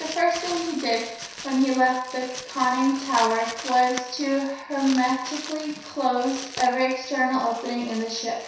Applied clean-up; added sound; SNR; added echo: none; Crumpling, crinkling; 13 dB; reverberation time 0.7 s.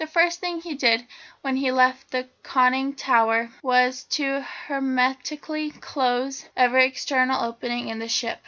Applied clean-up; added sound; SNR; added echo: none; none; none; none.